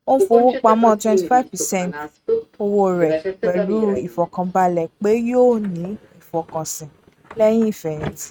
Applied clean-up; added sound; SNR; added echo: neural mask model RNNoise.